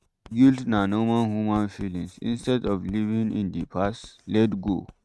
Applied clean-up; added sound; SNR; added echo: neural mask model RNNoise.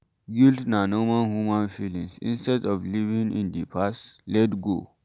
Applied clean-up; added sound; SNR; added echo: none; none; none; none.